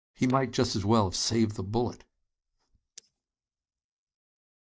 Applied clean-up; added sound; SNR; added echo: neural mask model DeepFilterNet 3.